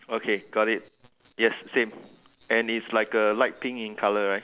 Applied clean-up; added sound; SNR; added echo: none; none; none; none.